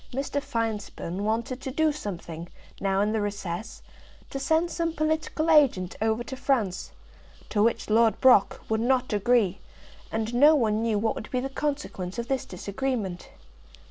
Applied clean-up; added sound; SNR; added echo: none; none; none; none.